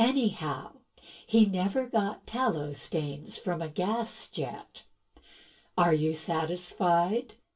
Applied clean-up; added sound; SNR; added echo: none; none; none; reverberation time 0.2 s.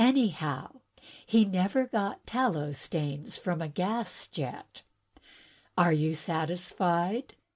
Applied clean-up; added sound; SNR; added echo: none; none; none; none.